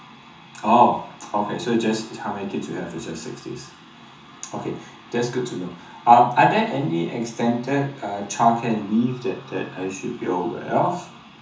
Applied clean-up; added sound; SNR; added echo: none; none; none; reverberation time 0.6 s.